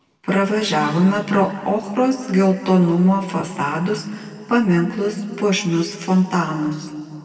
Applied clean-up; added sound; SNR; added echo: none; none; none; reverberation time 1.9 s.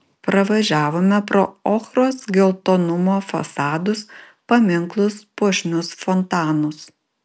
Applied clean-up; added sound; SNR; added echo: none; none; none; none.